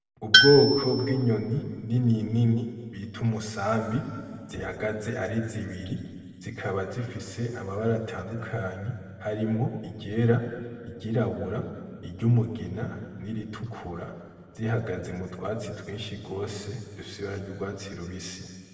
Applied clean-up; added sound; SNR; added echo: none; Tools; -1 dB; reverberation time 1.9 s.